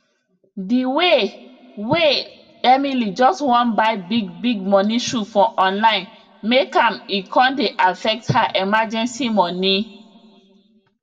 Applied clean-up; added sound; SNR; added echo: none; none; none; reverberation time 1.2 s.